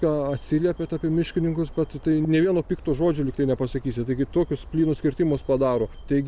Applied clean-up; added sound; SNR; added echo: none; none; none; none.